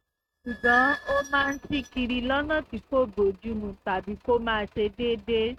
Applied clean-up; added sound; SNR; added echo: neural mask model RNNoise.